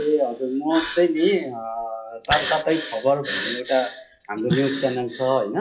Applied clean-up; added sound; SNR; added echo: classical method WPE with log-MMSE.